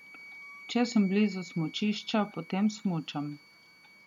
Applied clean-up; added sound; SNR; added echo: none; Wind instrument, woodwind instrument; 20 dB; none.